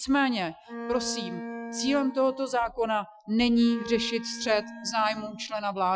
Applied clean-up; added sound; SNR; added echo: classical method Wiener filter.